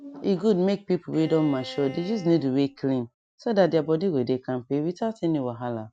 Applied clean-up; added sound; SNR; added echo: none; Bowed string instrument; 18 dB; none.